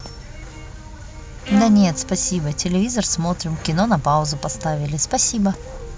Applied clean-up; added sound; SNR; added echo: none; Bowed string instrument; 14 dB; none.